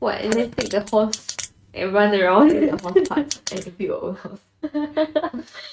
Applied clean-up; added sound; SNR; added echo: neural mask model RNNoise.